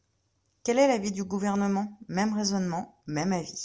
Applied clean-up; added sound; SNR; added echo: none; none; none; none.